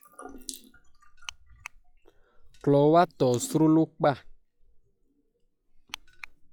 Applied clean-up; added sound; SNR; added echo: classical method log-MMSE.